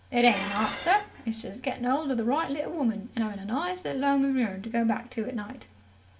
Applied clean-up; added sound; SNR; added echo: none; Dishes, pots, and pans; 12 dB; reverberation time 0.4 s.